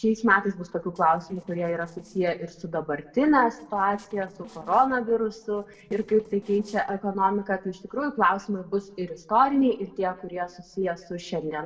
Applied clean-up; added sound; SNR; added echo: neural separator model SepFormer DNS4.